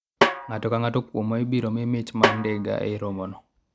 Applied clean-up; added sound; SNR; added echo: none; Snare drum; 1 dB; none.